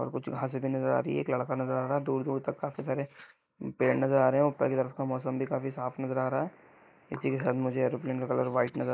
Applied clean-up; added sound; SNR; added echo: neural mask model Resemble Enhance denoiser.